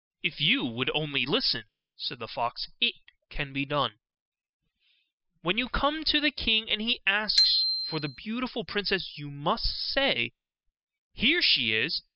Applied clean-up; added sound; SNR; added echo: classical method spectral subtraction.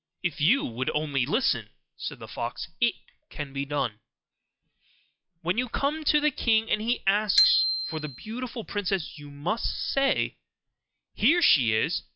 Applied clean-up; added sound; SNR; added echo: classical method log-MMSE.